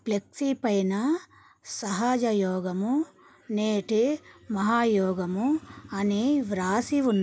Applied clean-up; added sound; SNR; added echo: none; none; none; none.